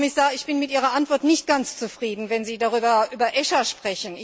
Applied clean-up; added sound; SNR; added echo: none; none; none; none.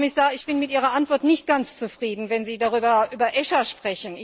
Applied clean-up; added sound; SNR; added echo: neural separator model SepFormer DNS4.